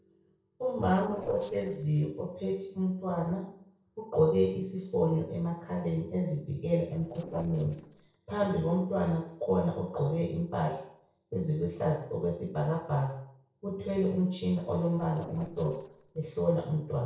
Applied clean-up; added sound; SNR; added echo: neural separator model SepFormer DNS4.